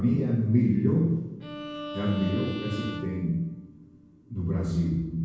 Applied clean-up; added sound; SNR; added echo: none; Bowed string instrument; 13 dB; reverberation time 1.2 s.